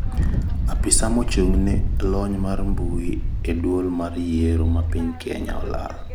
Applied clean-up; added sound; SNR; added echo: none; Wind; -1 dB; none.